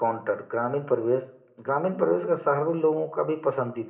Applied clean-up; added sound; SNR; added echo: none; none; none; reverberation time 0.9 s.